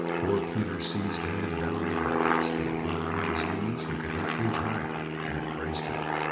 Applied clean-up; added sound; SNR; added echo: none; Aircraft; -4 dB; reverberation time 0.8 s.